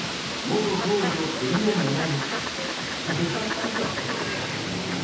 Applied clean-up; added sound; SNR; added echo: none; Fowl; 2 dB; reverberation time 0.7 s.